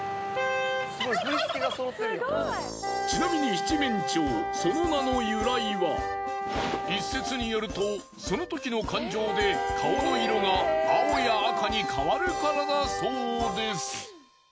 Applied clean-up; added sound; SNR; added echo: none; Wind instrument, woodwind instrument; 4 dB; none.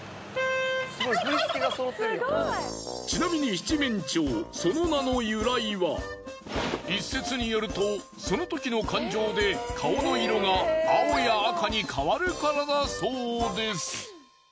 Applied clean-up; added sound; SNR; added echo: none; none; none; none.